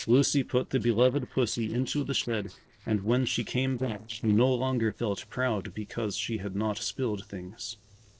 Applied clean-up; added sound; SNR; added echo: neural separator model SepFormer DNS4.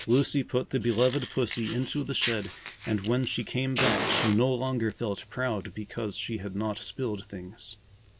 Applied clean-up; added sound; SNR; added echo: none; Fire; 7 dB; none.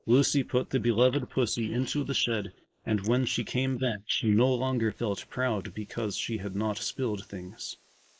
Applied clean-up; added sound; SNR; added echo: neural mask model Resemble Enhance denoiser.